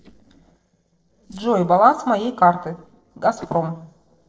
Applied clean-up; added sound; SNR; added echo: neural separator model SepFormer DNS4.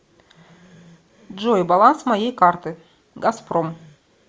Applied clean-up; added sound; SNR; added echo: none; none; none; none.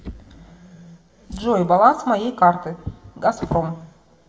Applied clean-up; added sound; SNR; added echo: none; Drawer open or close; 15 dB; reverberation time 1.1 s.